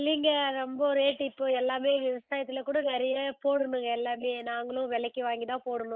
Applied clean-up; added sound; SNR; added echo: neural mask model Resemble Enhance denoiser.